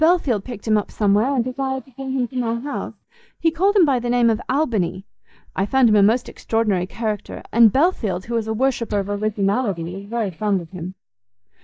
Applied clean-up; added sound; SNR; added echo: neural mask model DeepFilterNet 3.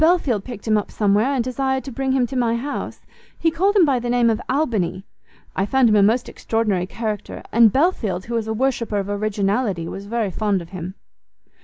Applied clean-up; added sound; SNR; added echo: none; none; none; none.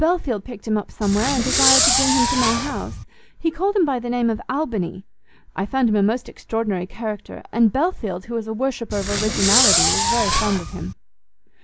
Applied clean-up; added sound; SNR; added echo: none; Fireworks; -3 dB; none.